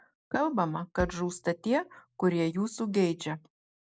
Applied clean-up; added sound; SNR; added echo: neural separator model SepFormer DNS4.